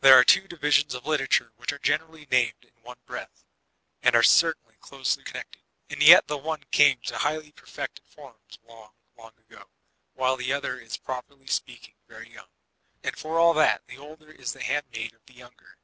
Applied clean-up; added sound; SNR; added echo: none; none; none; none.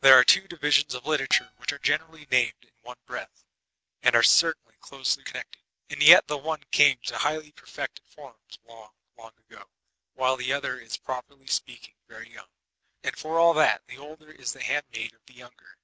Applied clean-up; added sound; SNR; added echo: neural mask model DeepFilterNet 3.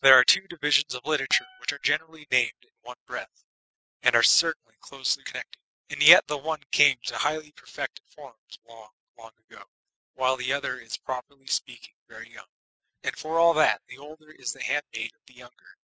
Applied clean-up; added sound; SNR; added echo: classical method spectral subtraction.